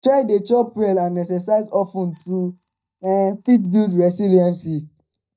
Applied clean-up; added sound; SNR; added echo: neural mask model DeepFilterNet 3.